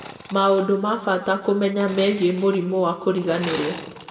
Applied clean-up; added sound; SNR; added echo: none; Sawing / Engine; 17 dB; reverberation time 1.1 s.